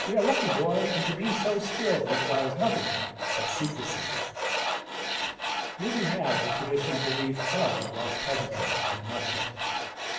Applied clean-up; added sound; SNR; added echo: none; Tools; 0 dB; reverberation time 1.3 s.